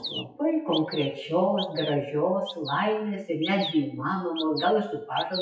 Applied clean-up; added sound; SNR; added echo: classical method WPE with log-MMSE.